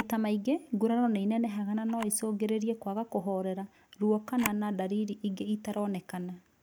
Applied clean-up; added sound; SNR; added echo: none; Camera; 17 dB; none.